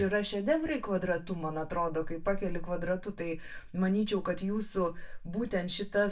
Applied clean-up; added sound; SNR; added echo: none; none; none; reverberation time 0.2 s.